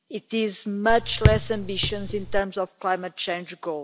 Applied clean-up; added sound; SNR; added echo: none; Raindrop / Drip; -2 dB; none.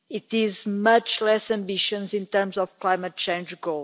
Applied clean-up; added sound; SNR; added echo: none; none; none; none.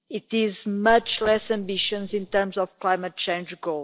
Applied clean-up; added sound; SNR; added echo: neural separator model SepFormer DNS4.